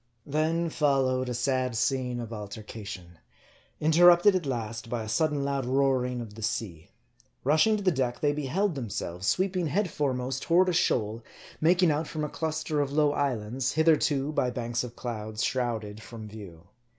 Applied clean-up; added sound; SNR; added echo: none; none; none; none.